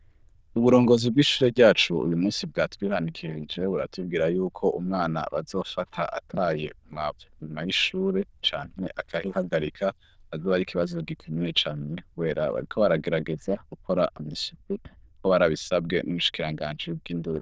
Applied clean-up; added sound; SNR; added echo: neural diffusion model UNIVERSE++.